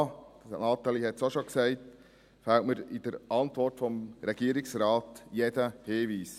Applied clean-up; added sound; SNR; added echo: none; none; none; none.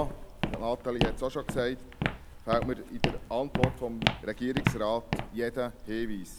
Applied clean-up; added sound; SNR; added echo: none; Walk, footsteps; 0 dB; none.